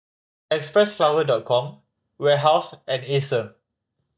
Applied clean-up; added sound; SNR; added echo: neural mask model DeepFilterNet 3.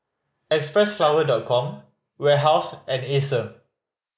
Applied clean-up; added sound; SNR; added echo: neural mask model Resemble Enhance denoiser.